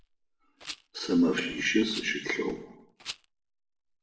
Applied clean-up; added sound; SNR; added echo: none; Rattle; 17 dB; reverberation time 0.8 s.